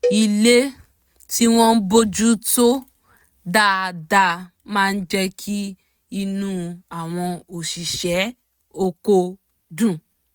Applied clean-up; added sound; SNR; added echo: neural mask model RNNoise.